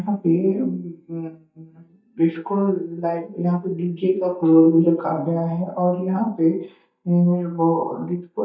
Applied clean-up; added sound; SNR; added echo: neural mask model DeepFilterNet 3.